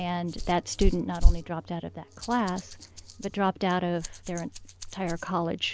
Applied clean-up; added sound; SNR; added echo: none; Rattle; -1 dB; none.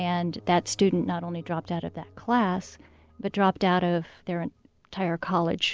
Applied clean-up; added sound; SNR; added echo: none; none; none; none.